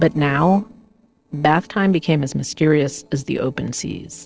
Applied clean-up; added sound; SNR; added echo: neural separator model SepFormer DNS4.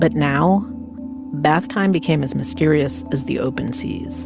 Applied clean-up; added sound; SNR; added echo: none; none; none; none.